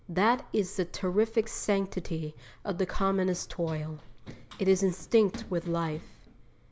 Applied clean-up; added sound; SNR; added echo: none; Run; 18 dB; none.